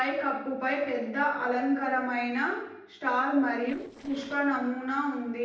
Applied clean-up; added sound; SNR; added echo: neural separator model SepFormer DNS4.